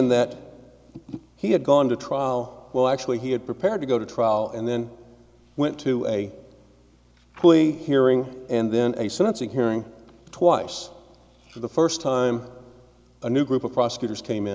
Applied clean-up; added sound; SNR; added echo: none; none; none; none.